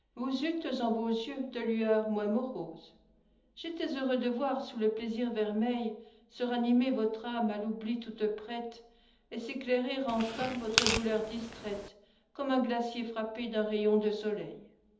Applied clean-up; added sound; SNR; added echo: none; Tearing; 2 dB; reverberation time 1.2 s.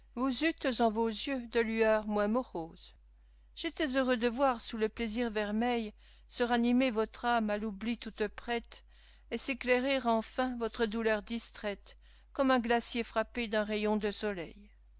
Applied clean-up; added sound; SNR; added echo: none; none; none; none.